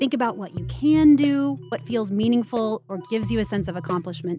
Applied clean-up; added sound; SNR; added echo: none; none; none; none.